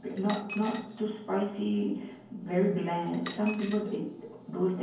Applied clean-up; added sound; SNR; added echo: none; Coin (dropping); 14 dB; reverberation time 0.9 s.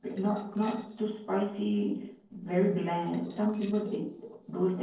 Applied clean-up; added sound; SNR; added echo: neural separator model SepFormer DNS4.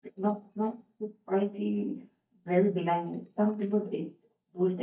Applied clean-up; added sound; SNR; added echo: neural mask model DeepFilterNet 3.